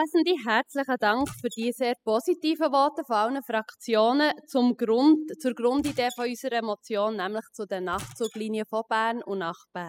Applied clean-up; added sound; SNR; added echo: classical method spectral subtraction.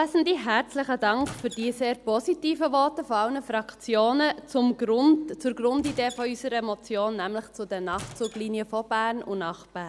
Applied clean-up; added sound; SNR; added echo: none; Squeak / Wood; 19 dB; none.